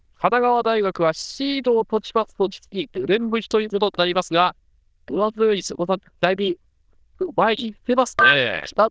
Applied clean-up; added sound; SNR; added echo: neural diffusion model UNIVERSE++.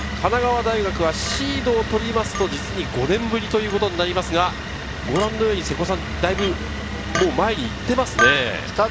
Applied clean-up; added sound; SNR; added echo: none; Chink, clink; 10 dB; none.